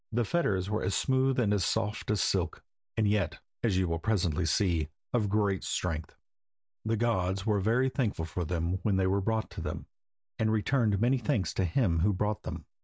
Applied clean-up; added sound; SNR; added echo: none; none; none; none.